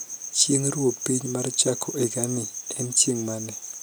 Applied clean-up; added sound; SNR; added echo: none; none; none; none.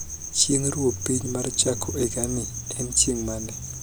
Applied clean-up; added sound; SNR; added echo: none; Mechanisms / Bicycle; 11 dB; none.